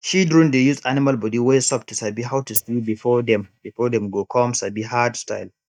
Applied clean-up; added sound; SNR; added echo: neural mask model DeepFilterNet 3.